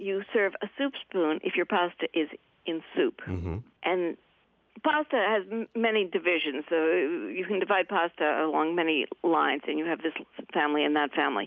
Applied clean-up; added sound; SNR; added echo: none; none; none; none.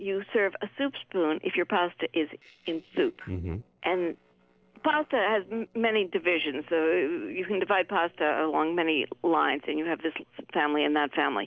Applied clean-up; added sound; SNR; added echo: neural separator model SepFormer DNS4.